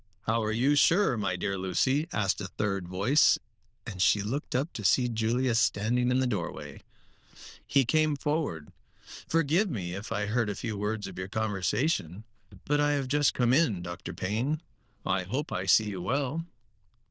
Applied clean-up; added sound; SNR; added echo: neural diffusion model UNIVERSE++.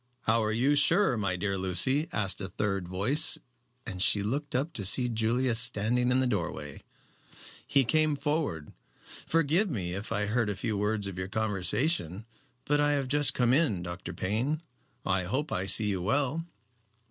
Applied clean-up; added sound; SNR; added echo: none; none; none; none.